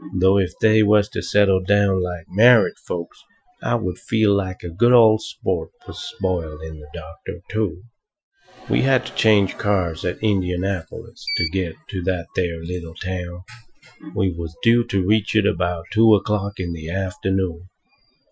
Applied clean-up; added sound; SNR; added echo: classical method Wiener filter.